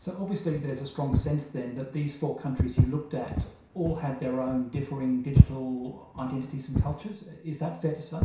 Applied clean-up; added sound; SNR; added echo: none; Walk, footsteps; -2 dB; reverberation time 0.6 s.